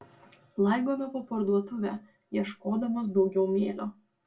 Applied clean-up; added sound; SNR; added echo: none; none; none; reverberation time 0.2 s.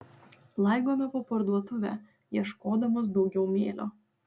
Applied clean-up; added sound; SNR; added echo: none; none; none; none.